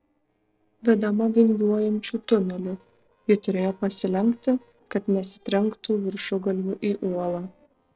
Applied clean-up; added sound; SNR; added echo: neural separator model SepFormer DNS4.